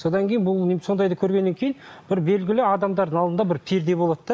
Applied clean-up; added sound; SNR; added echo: none; none; none; none.